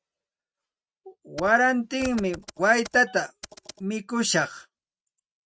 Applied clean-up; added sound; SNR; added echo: neural mask model RNNoise.